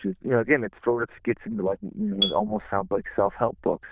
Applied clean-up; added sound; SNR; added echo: neural diffusion model UNIVERSE++.